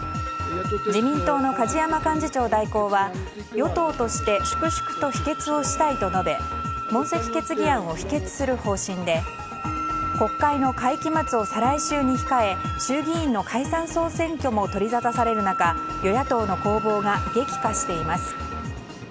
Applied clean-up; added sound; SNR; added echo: none; Wind instrument, woodwind instrument; 8 dB; none.